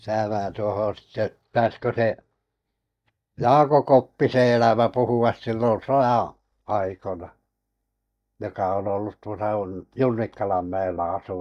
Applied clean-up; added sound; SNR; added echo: neural mask model DeepFilterNet 3.